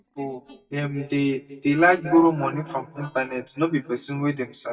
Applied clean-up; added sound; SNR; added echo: neural mask model DeepFilterNet 3.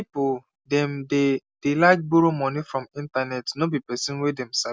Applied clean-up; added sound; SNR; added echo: none; none; none; none.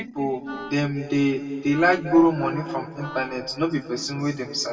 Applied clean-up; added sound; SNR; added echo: none; Wind instrument, woodwind instrument; 18 dB; reverberation time 2.2 s.